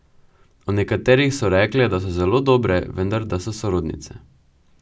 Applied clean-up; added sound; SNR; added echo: none; none; none; none.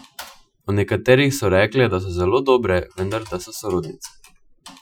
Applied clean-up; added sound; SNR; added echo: classical method Wiener filter.